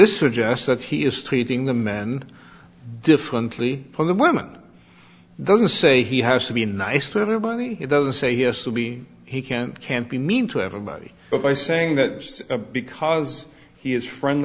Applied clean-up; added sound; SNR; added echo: none; none; none; none.